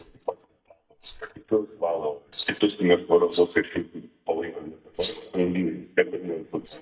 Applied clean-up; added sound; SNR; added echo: neural mask model DeepFilterNet 3.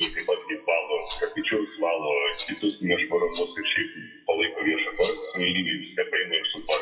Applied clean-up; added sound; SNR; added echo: classical method WPE with log-MMSE.